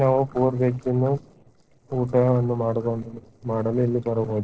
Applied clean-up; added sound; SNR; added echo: neural separator model SepFormer DNS4.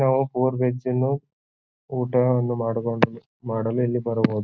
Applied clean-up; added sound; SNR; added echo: none; none; none; none.